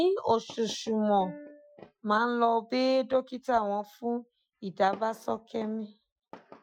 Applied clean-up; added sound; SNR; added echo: classical method Wiener filter.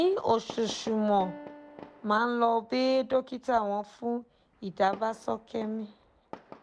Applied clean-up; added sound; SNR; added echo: none; Piano + Fireworks; 19 dB; none.